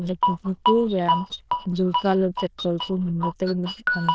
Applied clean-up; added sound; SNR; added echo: neural diffusion model UNIVERSE++.